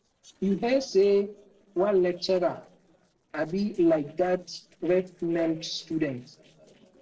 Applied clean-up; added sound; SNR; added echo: neural separator model SepFormer DNS4.